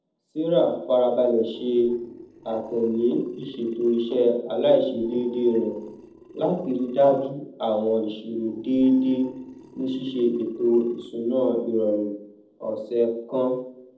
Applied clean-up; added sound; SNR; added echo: neural separator model SepFormer DNS4.